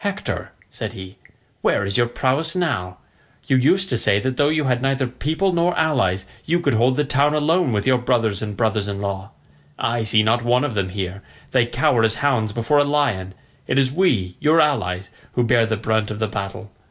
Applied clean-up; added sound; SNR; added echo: none; none; none; none.